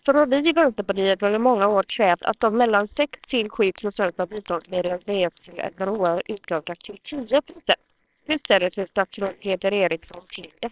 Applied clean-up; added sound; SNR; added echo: neural separator model SepFormer WHAMR!.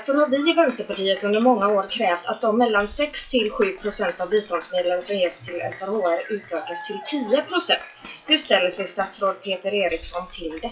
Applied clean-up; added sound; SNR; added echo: classical method WPE with log-MMSE.